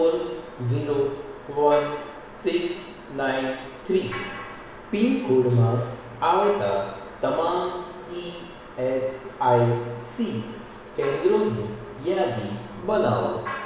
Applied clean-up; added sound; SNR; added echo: none; none; none; reverberation time 1.1 s.